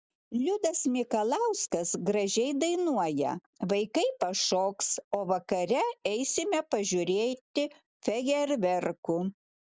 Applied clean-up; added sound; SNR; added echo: none; none; none; none.